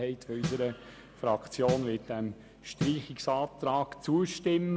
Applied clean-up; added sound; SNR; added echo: none; Snare drum; 8 dB; none.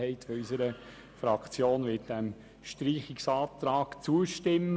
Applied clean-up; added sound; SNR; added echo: none; none; none; none.